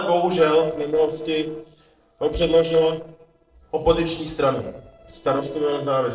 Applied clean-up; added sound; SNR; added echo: neural separator model SepFormer DNS4.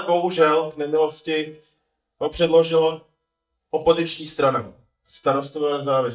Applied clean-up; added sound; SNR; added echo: neural mask model DeepFilterNet 3.